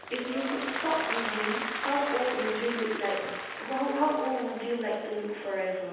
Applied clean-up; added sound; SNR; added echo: none; Applause; 5 dB; reverberation time 1.1 s.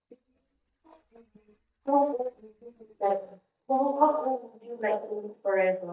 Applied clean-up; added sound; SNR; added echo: neural mask model DeepFilterNet 3.